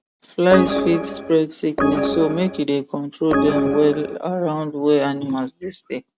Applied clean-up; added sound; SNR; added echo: none; Organ; 1 dB; none.